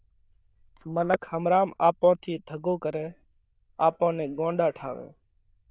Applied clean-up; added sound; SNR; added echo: neural diffusion model UNIVERSE++.